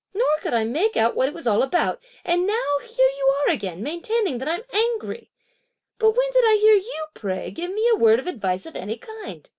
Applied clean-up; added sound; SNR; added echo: none; none; none; none.